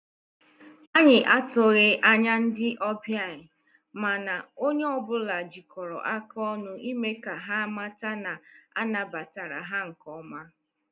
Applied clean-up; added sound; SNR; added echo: none; none; none; none.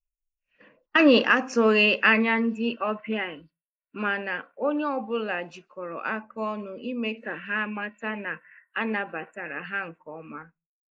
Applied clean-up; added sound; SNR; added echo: neural mask model Resemble Enhance denoiser.